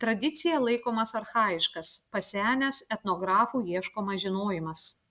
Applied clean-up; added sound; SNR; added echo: none; none; none; none.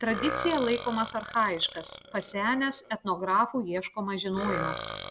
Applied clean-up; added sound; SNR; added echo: none; Burping, eructation; 9 dB; none.